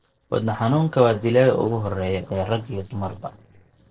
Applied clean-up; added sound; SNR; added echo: neural separator model SepFormer DNS4.